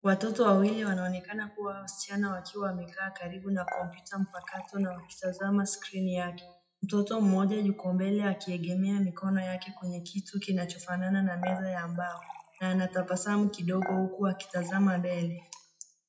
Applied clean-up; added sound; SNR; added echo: classical method WPE with log-MMSE.